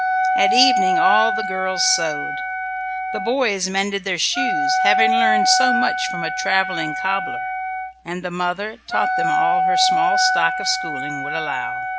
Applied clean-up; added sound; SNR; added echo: none; Wind instrument, woodwind instrument; -2 dB; none.